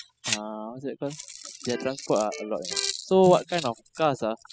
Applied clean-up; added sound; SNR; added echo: classical method spectral subtraction.